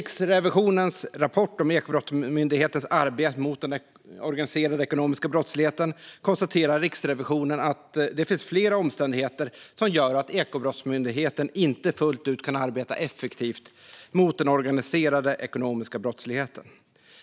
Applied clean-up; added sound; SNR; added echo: none; none; none; none.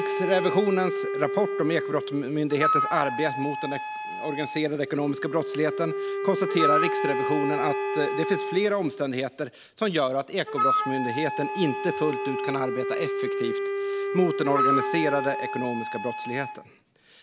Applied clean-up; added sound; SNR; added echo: none; Wind instrument, woodwind instrument + Wind instrument, woodwind instrument; 1 dB; none.